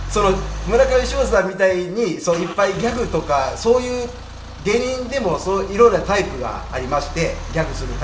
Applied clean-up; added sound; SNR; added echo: none; Idling / Engine starting / Accelerating, revving, vroom / Car; 10 dB; reverberation time 1.7 s.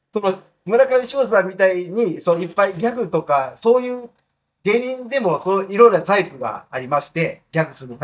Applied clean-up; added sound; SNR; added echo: neural mask model DeepFilterNet 3.